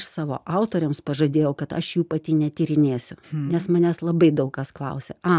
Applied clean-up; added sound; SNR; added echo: none; none; none; none.